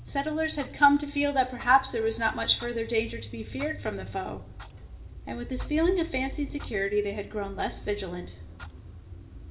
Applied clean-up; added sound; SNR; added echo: none; Clock; 12 dB; reverberation time 2.0 s.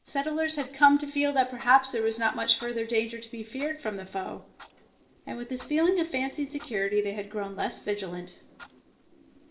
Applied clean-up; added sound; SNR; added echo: neural separator model SepFormer DNS4.